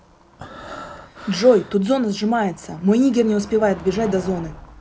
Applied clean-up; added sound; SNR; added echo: none; Motor vehicle (road) + Breathing; 18 dB; none.